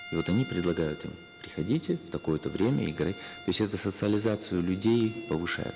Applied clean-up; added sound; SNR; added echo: none; Bowed string instrument; 19 dB; none.